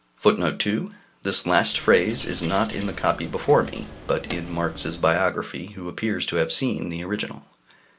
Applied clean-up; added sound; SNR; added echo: none; Coin (dropping); 14 dB; none.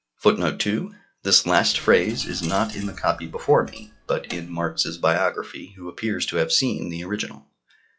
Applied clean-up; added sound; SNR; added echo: classical method log-MMSE.